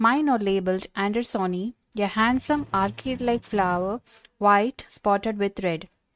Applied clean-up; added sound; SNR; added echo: neural mask model RNNoise.